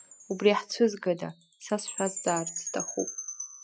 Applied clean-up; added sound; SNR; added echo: classical method Wiener filter.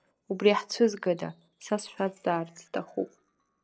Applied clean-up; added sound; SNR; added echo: neural separator model SepFormer DNS4.